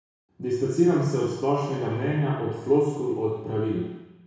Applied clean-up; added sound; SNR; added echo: none; none; none; reverberation time 1.1 s.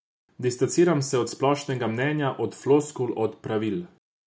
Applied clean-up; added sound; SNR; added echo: none; none; none; none.